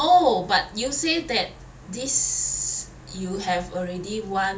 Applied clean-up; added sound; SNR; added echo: none; none; none; none.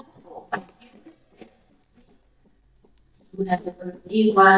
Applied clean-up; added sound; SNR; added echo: neural mask model DeepFilterNet 3.